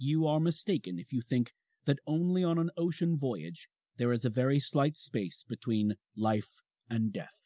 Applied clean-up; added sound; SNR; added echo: none; none; none; none.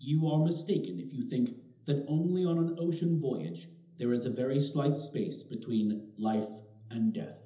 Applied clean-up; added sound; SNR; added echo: none; none; none; reverberation time 1.2 s.